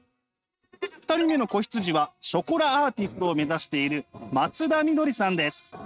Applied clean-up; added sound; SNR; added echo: neural mask model RNNoise.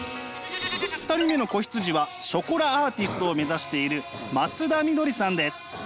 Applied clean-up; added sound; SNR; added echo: none; Cough; 15 dB; none.